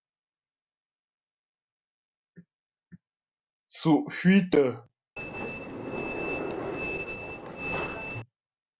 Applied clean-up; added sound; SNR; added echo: none; Train; 3 dB; none.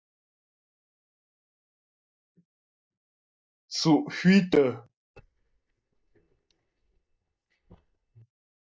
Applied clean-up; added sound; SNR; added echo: neural mask model DeepFilterNet 3.